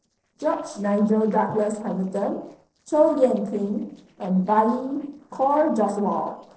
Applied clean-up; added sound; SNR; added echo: neural separator model SepFormer DNS4.